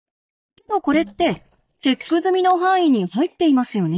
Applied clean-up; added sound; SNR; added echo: neural mask model DeepFilterNet 3.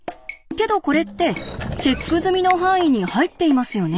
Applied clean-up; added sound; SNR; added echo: none; Sliding door / Wood; 14 dB; none.